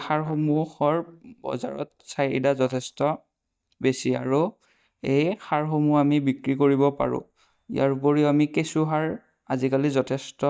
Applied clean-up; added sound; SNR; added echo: neural mask model DeepFilterNet 3.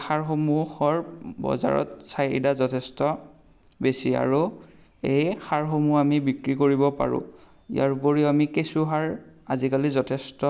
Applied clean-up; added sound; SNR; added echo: none; none; none; none.